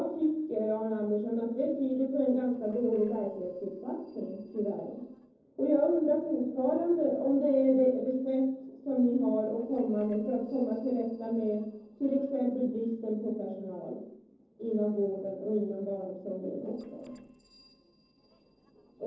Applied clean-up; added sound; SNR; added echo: neural separator model SepFormer DNS4.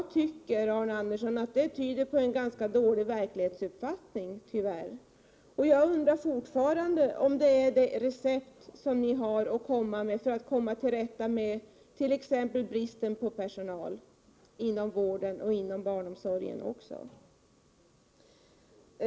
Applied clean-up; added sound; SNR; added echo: none; none; none; none.